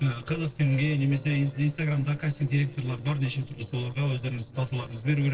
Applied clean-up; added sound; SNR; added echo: neural separator model SepFormer DNS4.